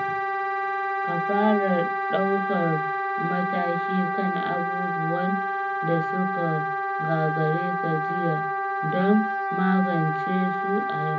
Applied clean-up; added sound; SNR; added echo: none; Wind instrument, woodwind instrument; -1 dB; reverberation time 0.4 s.